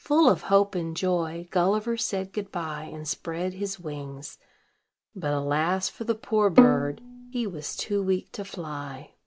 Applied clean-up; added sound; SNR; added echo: none; Bowed string instrument; -2 dB; none.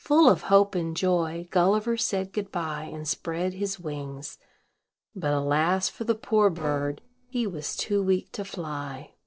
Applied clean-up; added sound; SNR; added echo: neural separator model SepFormer DNS4.